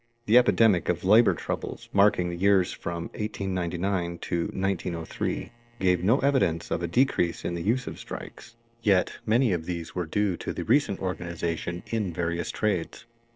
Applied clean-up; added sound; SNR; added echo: neural separator model SepFormer DNS4.